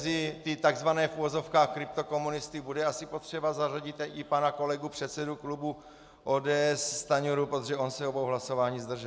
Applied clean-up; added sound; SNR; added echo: none; none; none; none.